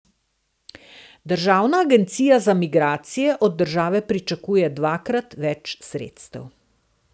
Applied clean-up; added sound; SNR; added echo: none; none; none; none.